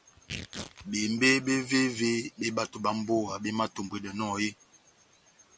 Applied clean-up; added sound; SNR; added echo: none; Tearing; 15 dB; none.